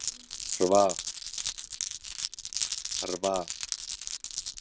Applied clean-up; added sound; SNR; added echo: none; Glass; 3 dB; none.